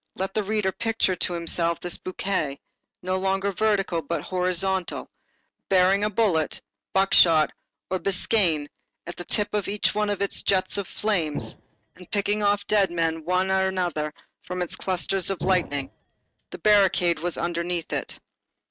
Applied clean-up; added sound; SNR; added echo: neural mask model RNNoise.